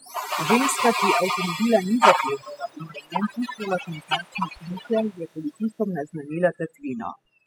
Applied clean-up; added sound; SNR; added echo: classical method spectral subtraction.